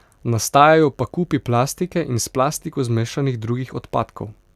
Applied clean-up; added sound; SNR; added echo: none; none; none; none.